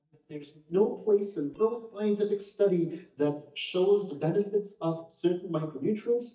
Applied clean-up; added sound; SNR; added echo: neural mask model DeepFilterNet 3.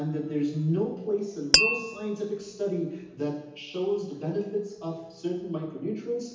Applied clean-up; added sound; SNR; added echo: none; Tap; -3 dB; reverberation time 0.9 s.